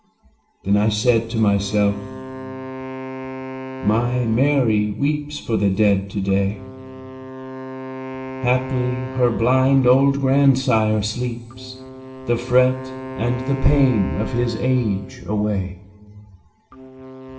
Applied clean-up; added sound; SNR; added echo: none; Wind instrument, woodwind instrument; 13 dB; reverberation time 2.0 s.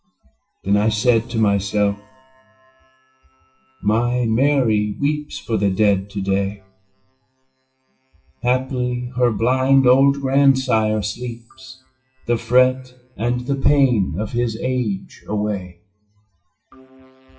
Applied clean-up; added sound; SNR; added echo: classical method WPE with log-MMSE.